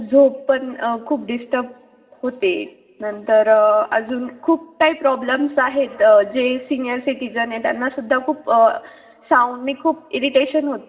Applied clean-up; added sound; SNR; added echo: none; none; none; reverberation time 1.6 s.